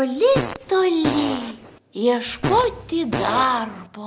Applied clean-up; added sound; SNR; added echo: none; Fart; 8 dB; none.